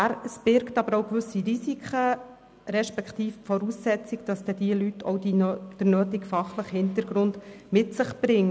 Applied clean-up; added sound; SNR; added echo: none; none; none; none.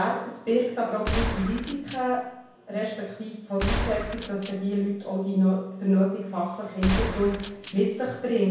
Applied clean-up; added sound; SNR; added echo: none; Gunshot, gunfire; 4 dB; reverberation time 0.7 s.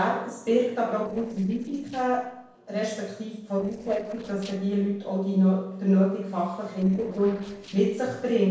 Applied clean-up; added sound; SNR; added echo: neural separator model SepFormer DNS4.